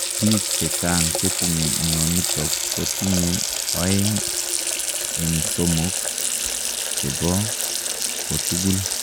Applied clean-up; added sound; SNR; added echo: none; Water tap, faucet; -1 dB; none.